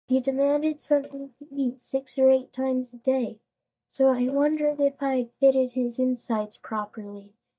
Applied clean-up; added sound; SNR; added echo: neural mask model DeepFilterNet 3.